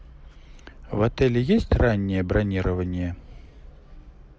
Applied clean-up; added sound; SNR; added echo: none; none; none; none.